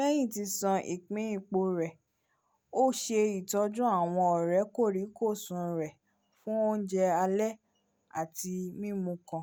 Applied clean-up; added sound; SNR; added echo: none; none; none; none.